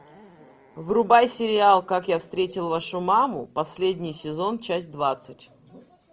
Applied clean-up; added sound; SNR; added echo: none; none; none; none.